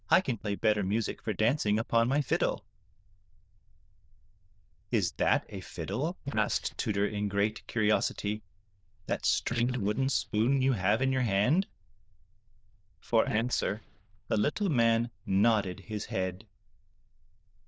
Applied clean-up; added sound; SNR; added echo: neural diffusion model UNIVERSE++.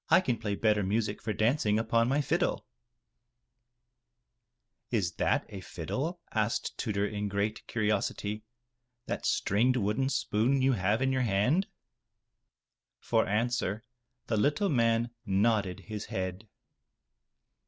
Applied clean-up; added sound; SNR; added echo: none; none; none; none.